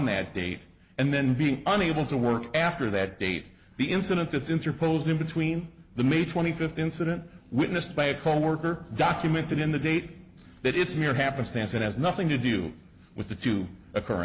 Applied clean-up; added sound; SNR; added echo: none; none; none; none.